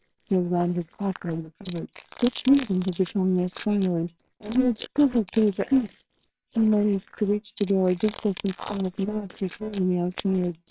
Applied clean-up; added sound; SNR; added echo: neural separator model SepFormer WHAMR!.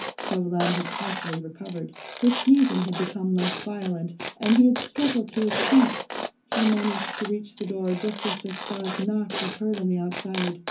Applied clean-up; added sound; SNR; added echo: none; Tearing; 8 dB; reverberation time 0.3 s.